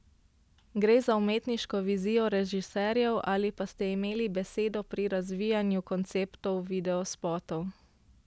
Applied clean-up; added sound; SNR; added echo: none; none; none; none.